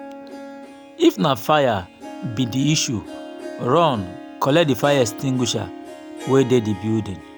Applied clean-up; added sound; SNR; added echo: none; Harp; 15 dB; none.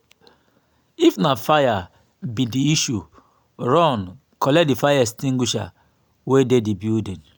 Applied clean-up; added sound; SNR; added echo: none; none; none; none.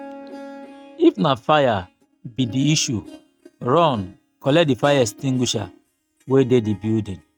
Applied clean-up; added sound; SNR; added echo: neural mask model RNNoise.